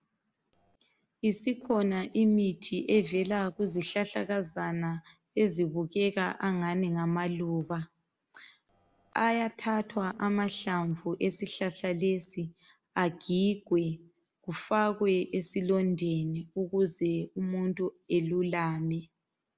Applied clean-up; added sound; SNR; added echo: neural separator model SepFormer DNS4.